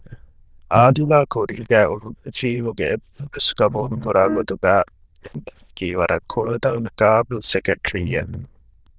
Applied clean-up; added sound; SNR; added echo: neural diffusion model UNIVERSE++.